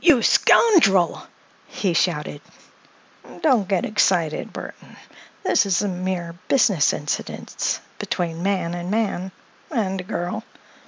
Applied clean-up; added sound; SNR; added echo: none; none; none; none.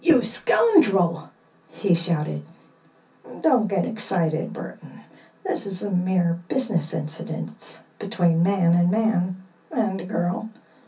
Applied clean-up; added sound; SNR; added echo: none; none; none; reverberation time 0.3 s.